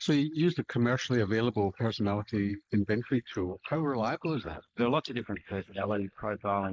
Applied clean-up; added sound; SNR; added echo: neural mask model Resemble Enhance denoiser.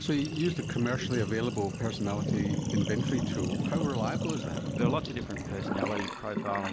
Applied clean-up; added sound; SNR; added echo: none; Sink (filling or washing); 0 dB; none.